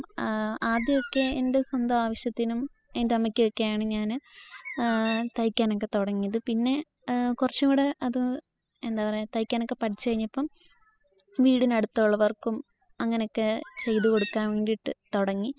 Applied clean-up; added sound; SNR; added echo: classical method spectral subtraction.